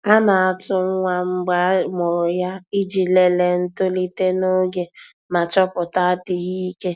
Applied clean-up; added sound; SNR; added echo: none; none; none; none.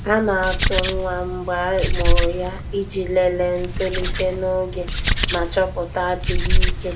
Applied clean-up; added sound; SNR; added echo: none; Hands; -2 dB; reverberation time 0.4 s.